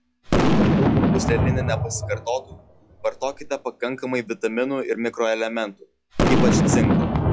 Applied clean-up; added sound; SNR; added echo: classical method log-MMSE.